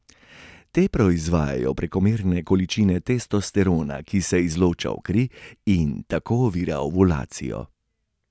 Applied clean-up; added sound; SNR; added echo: none; none; none; none.